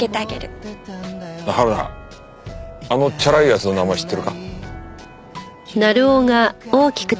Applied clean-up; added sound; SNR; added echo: none; none; none; none.